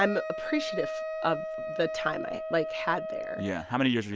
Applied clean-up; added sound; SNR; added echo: none; Wind instrument, woodwind instrument; 5 dB; none.